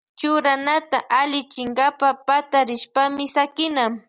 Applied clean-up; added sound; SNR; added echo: none; none; none; none.